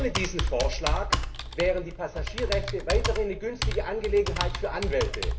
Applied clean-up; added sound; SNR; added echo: none; Computer keyboard; 0 dB; reverberation time 0.6 s.